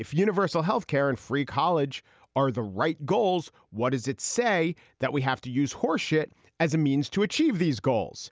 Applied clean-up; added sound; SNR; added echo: none; none; none; none.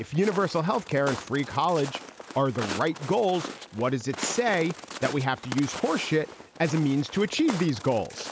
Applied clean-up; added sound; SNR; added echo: none; Walk, footsteps; 12 dB; none.